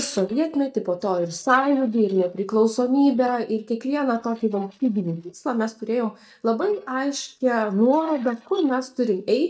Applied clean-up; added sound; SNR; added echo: neural mask model DeepFilterNet 3.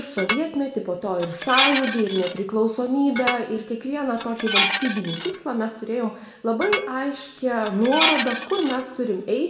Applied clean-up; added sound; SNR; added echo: none; Dishes, pots, and pans; 2 dB; reverberation time 0.8 s.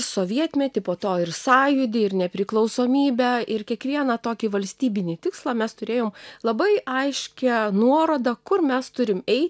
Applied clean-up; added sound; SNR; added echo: none; none; none; none.